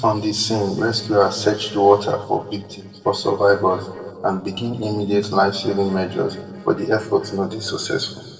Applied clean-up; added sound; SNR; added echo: neural separator model SepFormer DNS4.